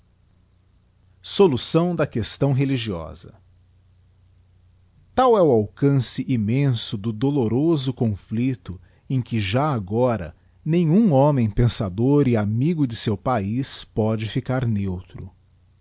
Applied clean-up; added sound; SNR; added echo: none; none; none; none.